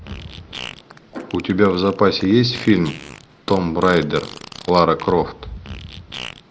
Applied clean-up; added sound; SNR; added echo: none; Fart; 16 dB; none.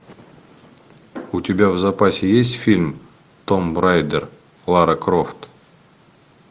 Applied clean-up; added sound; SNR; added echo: none; none; none; none.